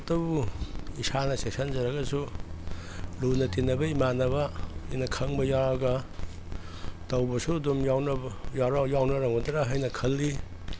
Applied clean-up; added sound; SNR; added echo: none; Car passing by; 14 dB; none.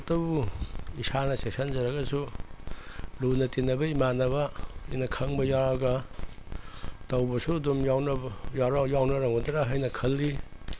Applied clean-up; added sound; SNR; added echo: none; none; none; none.